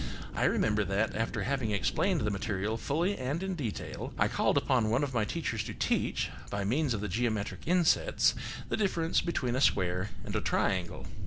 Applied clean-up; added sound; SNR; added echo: none; Thunder; 5 dB; none.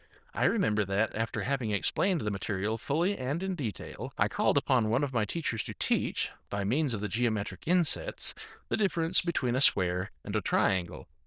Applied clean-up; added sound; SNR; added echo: neural diffusion model UNIVERSE++.